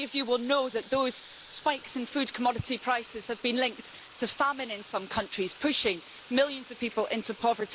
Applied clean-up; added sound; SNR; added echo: neural mask model Resemble Enhance denoiser.